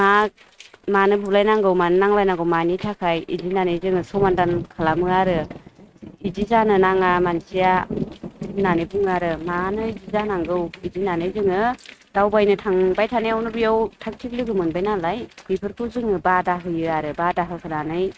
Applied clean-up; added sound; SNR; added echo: neural mask model RNNoise.